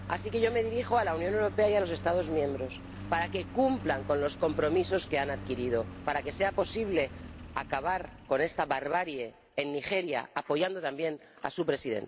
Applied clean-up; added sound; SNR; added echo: none; Engine; 13 dB; none.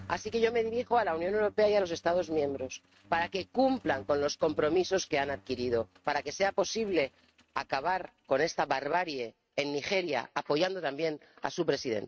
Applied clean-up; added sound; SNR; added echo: neural mask model RNNoise.